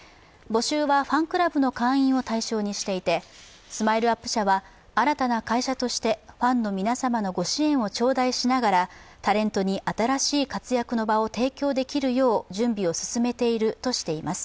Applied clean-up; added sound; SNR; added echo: none; none; none; none.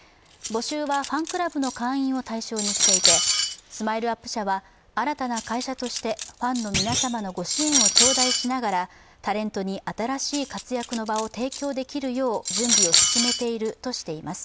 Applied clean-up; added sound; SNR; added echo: none; Cutlery, silverware + Thump, thud; -2 dB; none.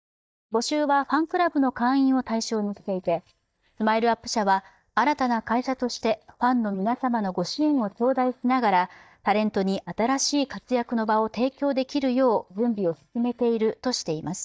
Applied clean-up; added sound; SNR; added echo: neural mask model DeepFilterNet 3.